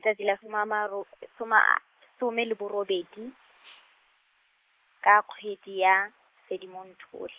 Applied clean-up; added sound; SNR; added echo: neural mask model Resemble Enhance denoiser.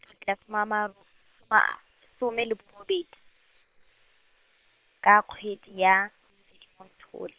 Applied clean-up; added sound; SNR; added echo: neural separator model SepFormer WHAM!.